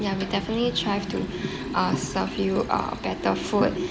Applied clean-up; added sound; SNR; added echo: none; Liquid; 6 dB; none.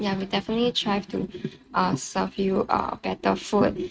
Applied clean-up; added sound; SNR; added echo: neural mask model RNNoise.